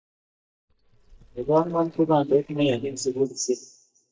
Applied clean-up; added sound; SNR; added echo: neural mask model DeepFilterNet 3.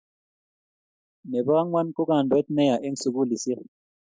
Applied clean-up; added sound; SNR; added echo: none; none; none; none.